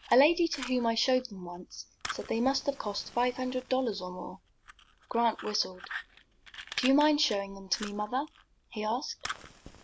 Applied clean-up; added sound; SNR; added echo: none; Fire; 15 dB; none.